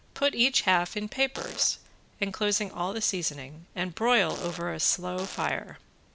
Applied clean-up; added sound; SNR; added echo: none; Fart; 15 dB; none.